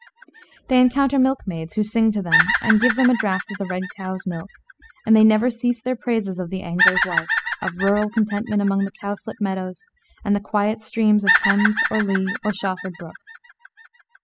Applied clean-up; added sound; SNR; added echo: classical method spectral subtraction.